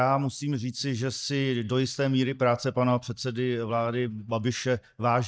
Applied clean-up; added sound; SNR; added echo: neural mask model DeepFilterNet 3.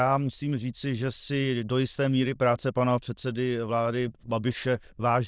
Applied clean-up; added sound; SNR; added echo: neural diffusion model UNIVERSE++.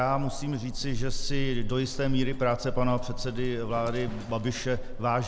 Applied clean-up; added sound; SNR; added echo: none; Livestock, farm animals, working animals; 2 dB; none.